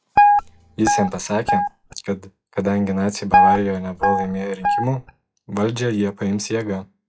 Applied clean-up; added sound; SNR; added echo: classical method log-MMSE.